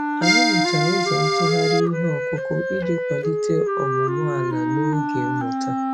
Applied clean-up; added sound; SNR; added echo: none; Wind instrument, woodwind instrument + Accordion; -4 dB; none.